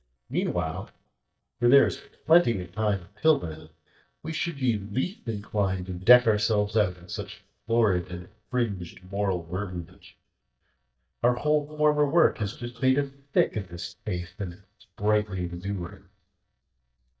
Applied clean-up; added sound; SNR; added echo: neural mask model DeepFilterNet 3.